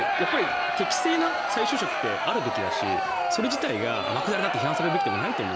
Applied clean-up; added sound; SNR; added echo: none; Crowd; -2 dB; none.